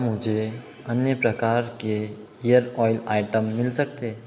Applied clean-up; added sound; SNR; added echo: none; none; none; none.